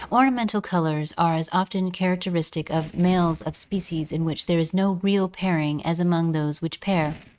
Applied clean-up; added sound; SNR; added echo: neural mask model RNNoise.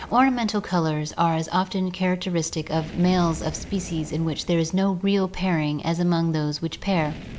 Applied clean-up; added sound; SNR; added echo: none; Fire; 18 dB; none.